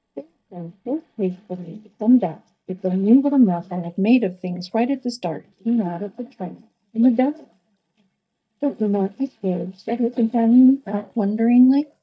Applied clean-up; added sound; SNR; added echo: neural mask model DeepFilterNet 3.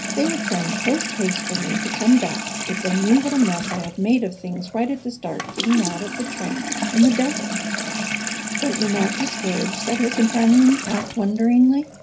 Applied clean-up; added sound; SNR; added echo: none; Sink (filling or washing) / Water tap, faucet; 6 dB; reverberation time 0.5 s.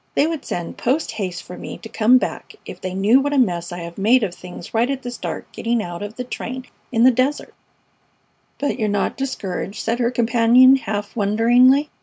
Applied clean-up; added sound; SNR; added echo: none; none; none; none.